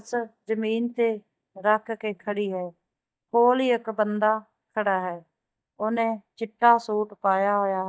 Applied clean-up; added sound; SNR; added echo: neural mask model DeepFilterNet 3.